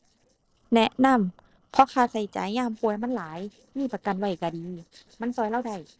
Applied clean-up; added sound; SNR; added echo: neural separator model SepFormer DNS4.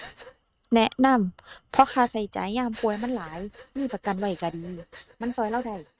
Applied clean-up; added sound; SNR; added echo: neural mask model RNNoise.